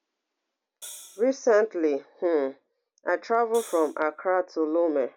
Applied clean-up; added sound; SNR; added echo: none; Hi-hat; 19 dB; none.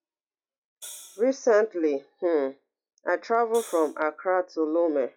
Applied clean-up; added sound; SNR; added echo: classical method log-MMSE.